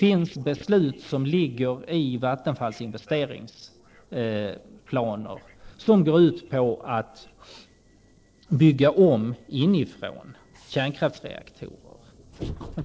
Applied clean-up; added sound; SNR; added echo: neural separator model SepFormer DNS4.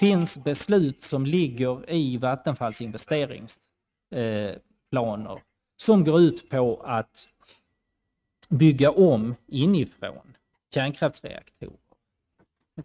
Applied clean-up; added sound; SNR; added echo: neural mask model RNNoise.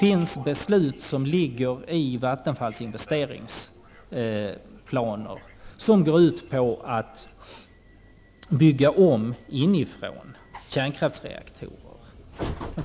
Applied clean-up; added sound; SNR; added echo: none; Train; 19 dB; none.